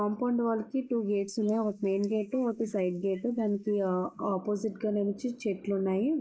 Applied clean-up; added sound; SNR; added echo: neural mask model Resemble Enhance denoiser.